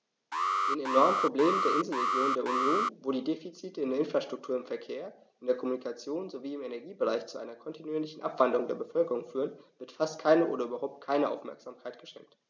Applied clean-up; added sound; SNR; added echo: none; Alarm; -1 dB; none.